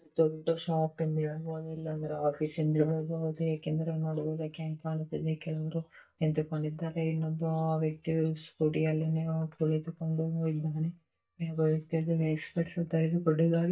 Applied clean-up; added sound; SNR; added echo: neural mask model DeepFilterNet 3.